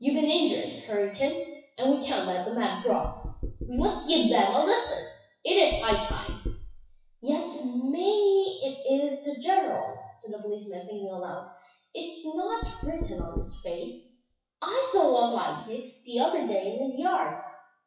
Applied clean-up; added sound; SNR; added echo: classical method WPE with log-MMSE.